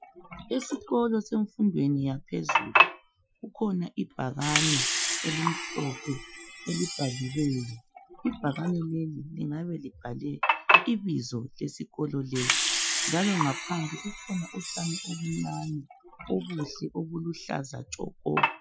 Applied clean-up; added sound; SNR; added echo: classical method Wiener filter.